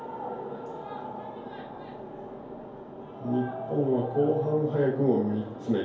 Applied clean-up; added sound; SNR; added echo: none; none; none; reverberation time 2.4 s.